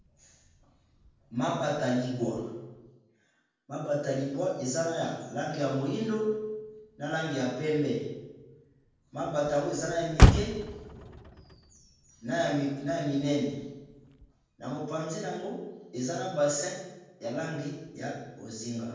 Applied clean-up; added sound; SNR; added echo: none; Motor vehicle (road); 2 dB; reverberation time 1.1 s.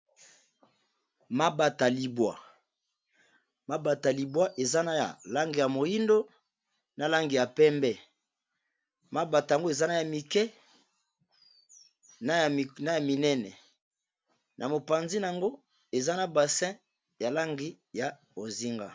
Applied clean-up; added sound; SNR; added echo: none; none; none; none.